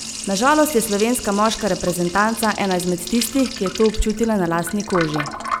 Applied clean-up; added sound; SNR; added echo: none; Liquid; 10 dB; none.